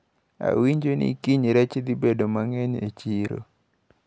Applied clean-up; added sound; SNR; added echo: none; none; none; none.